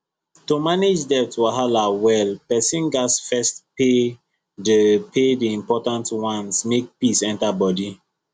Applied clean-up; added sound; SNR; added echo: none; none; none; none.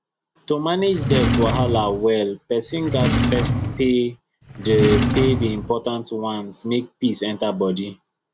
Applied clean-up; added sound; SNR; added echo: none; Drawer open or close; 0 dB; none.